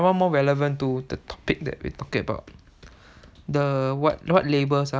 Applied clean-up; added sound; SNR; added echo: none; none; none; none.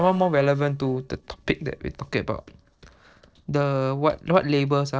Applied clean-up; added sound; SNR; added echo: neural separator model SepFormer DNS4.